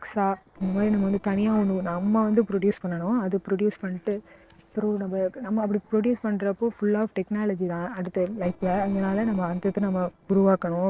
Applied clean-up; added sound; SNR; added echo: neural separator model SepFormer DNS4.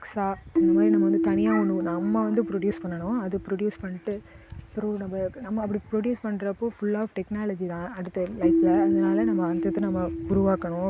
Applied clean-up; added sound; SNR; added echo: none; Keyboard (musical); 0 dB; none.